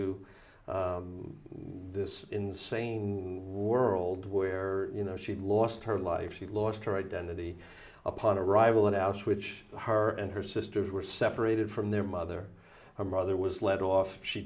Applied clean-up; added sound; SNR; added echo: none; none; none; none.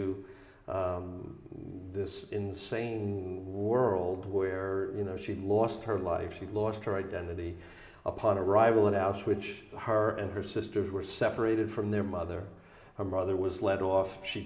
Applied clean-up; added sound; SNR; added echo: none; none; none; reverberation time 1.3 s.